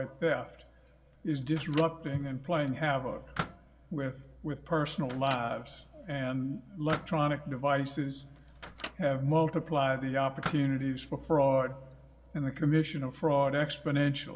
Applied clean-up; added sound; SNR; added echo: none; Microwave oven; 14 dB; reverberation time 0.3 s.